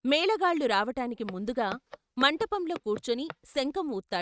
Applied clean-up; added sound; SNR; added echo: neural mask model RNNoise.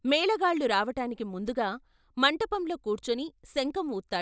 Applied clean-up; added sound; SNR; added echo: none; none; none; none.